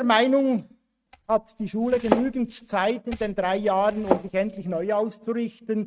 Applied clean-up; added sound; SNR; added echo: neural mask model RNNoise.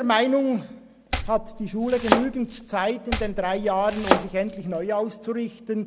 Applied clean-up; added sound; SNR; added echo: none; Domestic sounds, home sounds; 3 dB; none.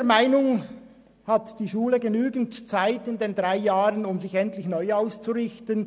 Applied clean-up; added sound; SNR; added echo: none; none; none; none.